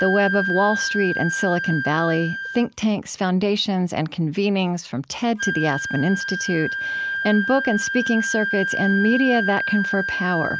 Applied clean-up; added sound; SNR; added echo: none; Wind instrument, woodwind instrument; 5 dB; none.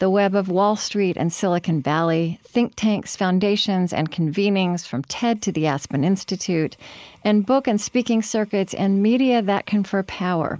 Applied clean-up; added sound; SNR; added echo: neural mask model Resemble Enhance denoiser.